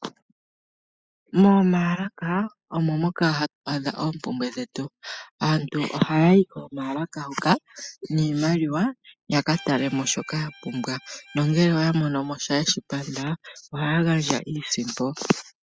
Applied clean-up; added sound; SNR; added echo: classical method spectral subtraction.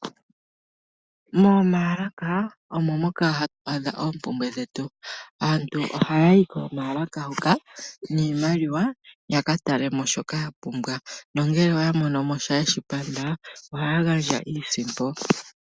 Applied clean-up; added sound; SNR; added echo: none; none; none; none.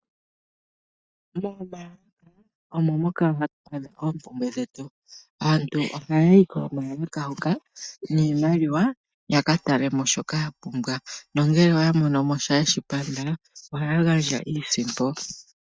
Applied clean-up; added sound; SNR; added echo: neural mask model DeepFilterNet 3.